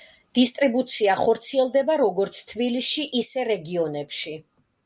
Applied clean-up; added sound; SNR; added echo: none; none; none; none.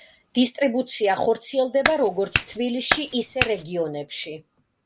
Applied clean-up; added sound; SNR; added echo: none; Clapping; 2 dB; none.